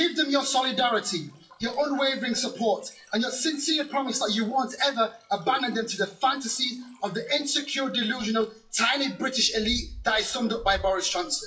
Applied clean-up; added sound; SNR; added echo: classical method WPE with log-MMSE.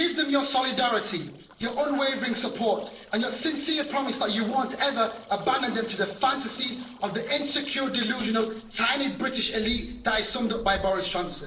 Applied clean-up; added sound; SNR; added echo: neural separator model SepFormer DNS4.